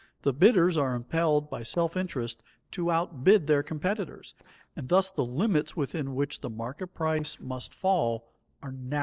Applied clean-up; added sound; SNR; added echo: neural separator model SepFormer DNS4.